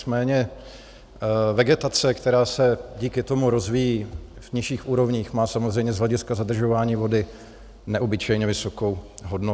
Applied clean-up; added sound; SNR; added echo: none; none; none; none.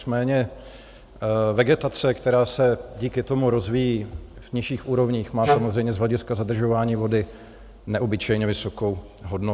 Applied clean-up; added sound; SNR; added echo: none; Wind instrument, woodwind instrument; 0 dB; none.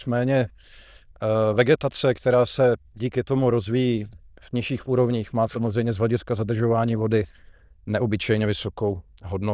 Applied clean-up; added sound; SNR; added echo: neural diffusion model UNIVERSE++.